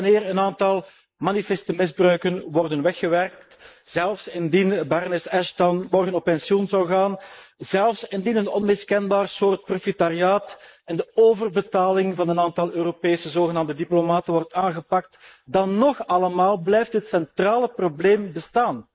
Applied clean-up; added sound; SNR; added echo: neural mask model Resemble Enhance denoiser.